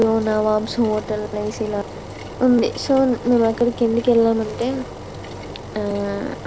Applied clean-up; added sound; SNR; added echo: none; Engine; 13 dB; none.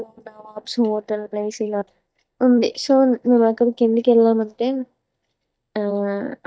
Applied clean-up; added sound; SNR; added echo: neural mask model DeepFilterNet 3.